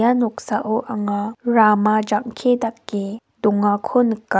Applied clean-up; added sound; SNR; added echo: none; none; none; none.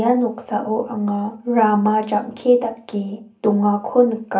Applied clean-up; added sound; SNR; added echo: none; none; none; reverberation time 0.3 s.